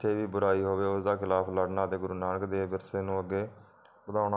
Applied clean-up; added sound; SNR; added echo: none; none; none; none.